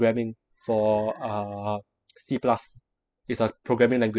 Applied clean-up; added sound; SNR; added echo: classical method spectral subtraction.